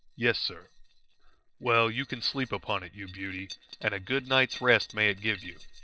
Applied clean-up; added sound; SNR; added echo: neural separator model SepFormer DNS4.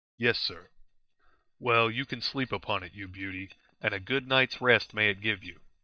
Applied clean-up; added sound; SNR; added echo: neural mask model DeepFilterNet 3.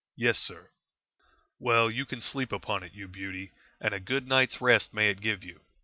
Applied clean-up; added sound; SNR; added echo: none; none; none; none.